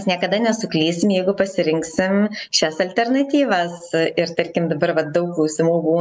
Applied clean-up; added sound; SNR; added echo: none; none; none; none.